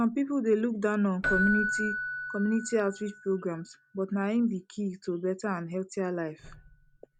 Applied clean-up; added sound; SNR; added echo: none; Keyboard (musical); 7 dB; none.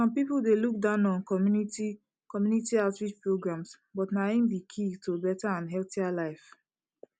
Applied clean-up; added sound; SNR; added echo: none; none; none; none.